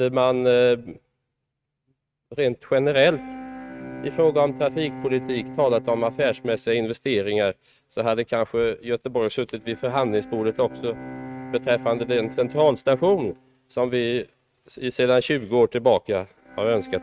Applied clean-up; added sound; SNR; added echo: neural mask model RNNoise.